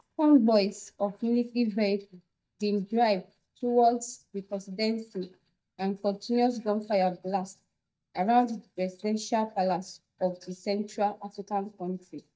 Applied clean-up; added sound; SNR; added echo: neural mask model DeepFilterNet 3.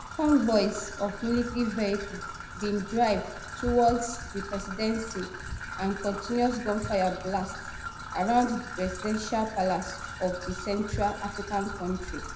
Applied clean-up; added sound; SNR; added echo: none; Trickle, dribble / Traffic noise, roadway noise; 9 dB; reverberation time 0.7 s.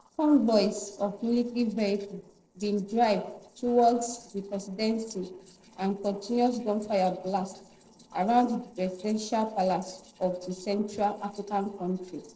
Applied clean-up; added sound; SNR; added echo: neural separator model SepFormer DNS4.